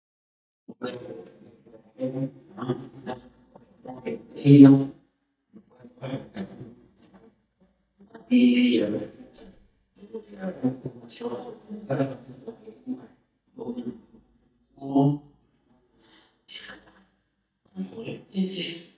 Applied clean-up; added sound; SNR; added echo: neural mask model DeepFilterNet 3.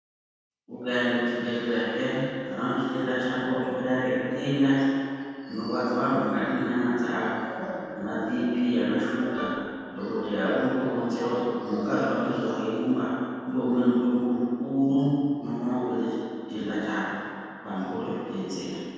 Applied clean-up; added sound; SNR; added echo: none; Wind instrument, woodwind instrument; 12 dB; reverberation time 2.1 s.